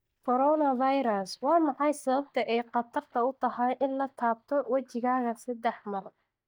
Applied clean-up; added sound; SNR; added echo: neural mask model DeepFilterNet 3.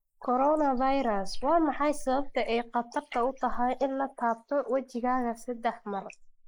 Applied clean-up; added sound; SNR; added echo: neural mask model Resemble Enhance denoiser.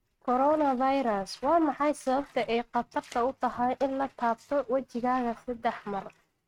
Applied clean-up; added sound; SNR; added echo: neural mask model RNNoise.